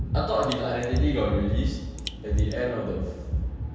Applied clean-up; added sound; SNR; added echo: none; Raindrop; 17 dB; reverberation time 1.2 s.